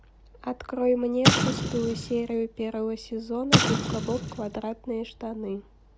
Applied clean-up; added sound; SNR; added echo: none; Explosion; -2 dB; none.